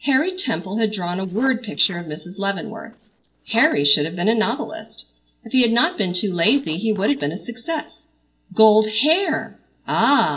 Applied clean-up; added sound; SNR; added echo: neural separator model SepFormer DNS4.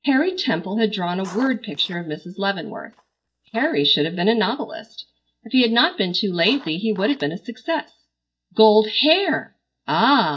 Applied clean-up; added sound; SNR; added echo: neural mask model DeepFilterNet 3.